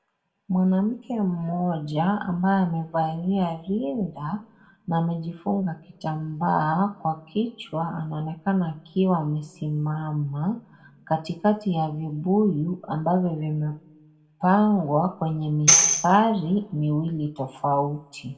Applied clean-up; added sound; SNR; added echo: none; Tambourine; -2 dB; reverberation time 0.6 s.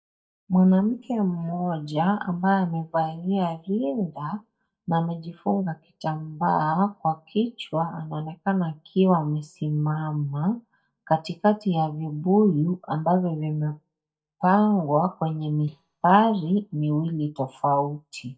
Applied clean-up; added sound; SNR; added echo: neural mask model DeepFilterNet 3.